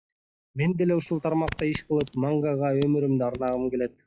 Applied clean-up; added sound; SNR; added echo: classical method log-MMSE.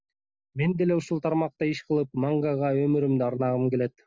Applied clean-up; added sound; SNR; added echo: none; none; none; none.